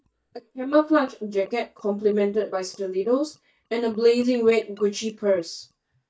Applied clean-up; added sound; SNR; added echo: neural mask model DeepFilterNet 3.